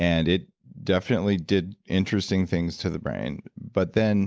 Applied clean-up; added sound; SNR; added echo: none; none; none; none.